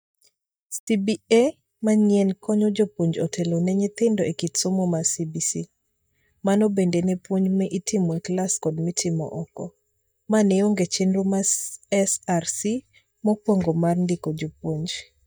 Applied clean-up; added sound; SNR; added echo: neural mask model DeepFilterNet 3.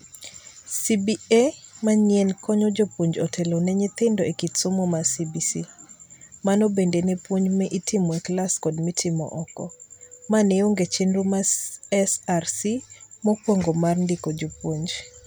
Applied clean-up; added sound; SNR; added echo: none; none; none; none.